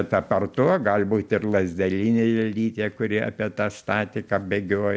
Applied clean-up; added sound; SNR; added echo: none; none; none; none.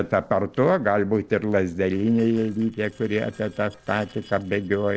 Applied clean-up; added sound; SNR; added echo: neural separator model SepFormer DNS4.